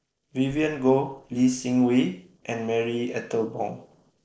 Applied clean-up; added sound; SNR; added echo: neural separator model SepFormer DNS4.